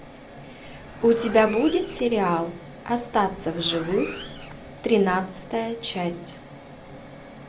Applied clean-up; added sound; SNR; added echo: none; Zipper (clothing); 19 dB; none.